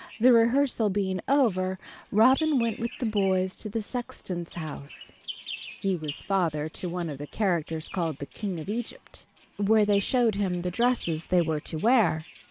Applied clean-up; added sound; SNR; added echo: none; Bird vocalization, bird call, bird song; 19 dB; none.